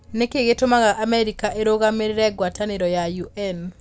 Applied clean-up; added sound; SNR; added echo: none; none; none; none.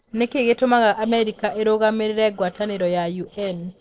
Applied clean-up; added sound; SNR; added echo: neural separator model SepFormer DNS4.